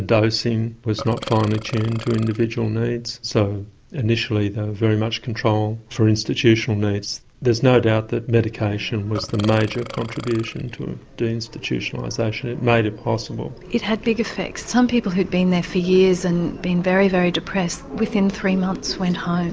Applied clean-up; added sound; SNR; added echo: none; Burping, eructation; 15 dB; none.